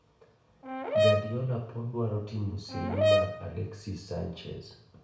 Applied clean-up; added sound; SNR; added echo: none; Brass instrument; -4 dB; reverberation time 0.6 s.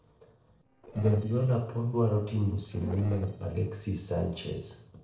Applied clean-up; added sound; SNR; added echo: neural separator model SepFormer DNS4.